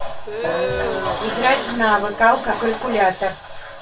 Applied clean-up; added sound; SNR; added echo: none; Crowd; 8 dB; reverberation time 0.2 s.